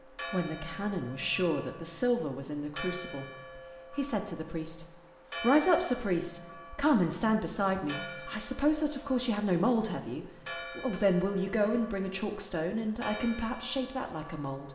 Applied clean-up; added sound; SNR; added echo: none; Church bell; 14 dB; reverberation time 0.9 s.